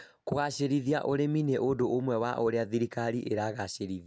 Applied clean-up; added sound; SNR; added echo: none; none; none; none.